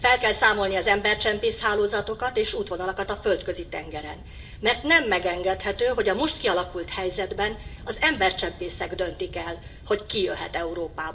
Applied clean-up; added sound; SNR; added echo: none; Animal; 16 dB; reverberation time 0.4 s.